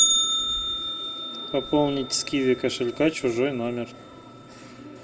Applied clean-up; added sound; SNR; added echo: none; Bell; 2 dB; reverberation time 1.8 s.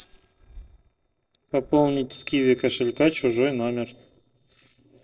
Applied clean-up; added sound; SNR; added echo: neural separator model SepFormer DNS4.